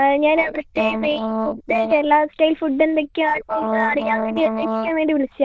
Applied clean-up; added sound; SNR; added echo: neural diffusion model UNIVERSE++.